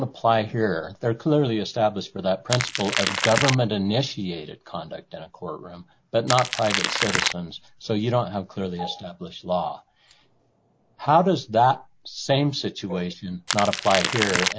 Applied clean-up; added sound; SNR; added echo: none; Crackle; 1 dB; none.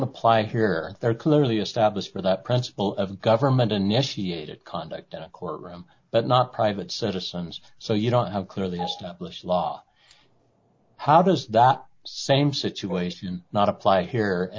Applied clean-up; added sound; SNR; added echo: none; none; none; none.